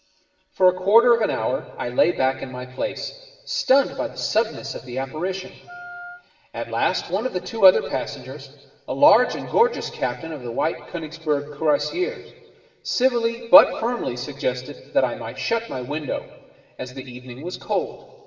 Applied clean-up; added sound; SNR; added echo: none; Wind instrument, woodwind instrument; 15 dB; reverberation time 1.6 s.